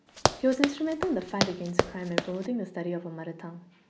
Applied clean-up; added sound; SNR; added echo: none; Run; -1 dB; none.